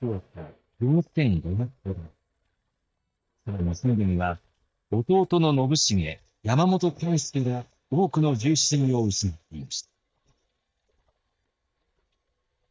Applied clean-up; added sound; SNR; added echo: neural mask model DeepFilterNet 3.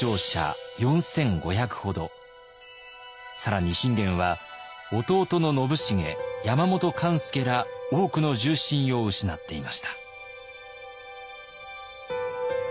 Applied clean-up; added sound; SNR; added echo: none; none; none; none.